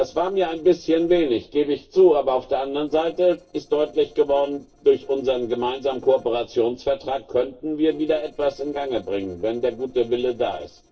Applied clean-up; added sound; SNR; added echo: neural separator model SepFormer DNS4.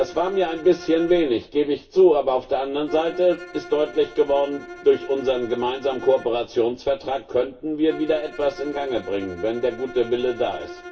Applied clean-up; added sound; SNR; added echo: none; Bowed string instrument; 16 dB; reverberation time 0.2 s.